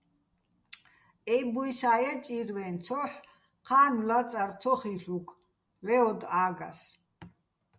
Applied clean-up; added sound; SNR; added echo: none; none; none; none.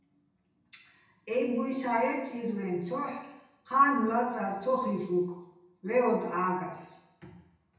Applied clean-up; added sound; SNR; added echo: none; none; none; reverberation time 0.8 s.